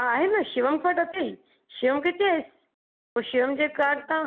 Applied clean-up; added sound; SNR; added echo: none; none; none; none.